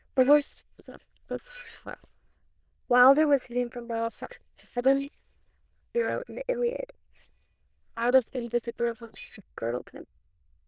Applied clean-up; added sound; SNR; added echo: neural diffusion model UNIVERSE++.